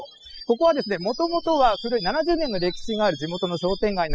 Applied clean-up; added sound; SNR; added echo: classical method spectral subtraction.